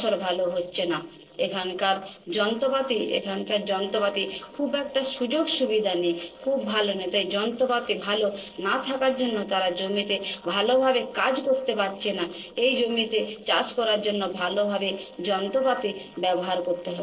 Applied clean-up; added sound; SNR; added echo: neural separator model SepFormer DNS4.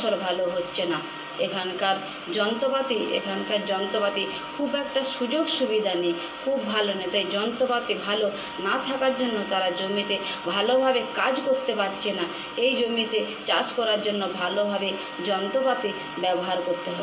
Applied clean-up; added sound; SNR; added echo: none; Wind instrument, woodwind instrument; 17 dB; reverberation time 0.2 s.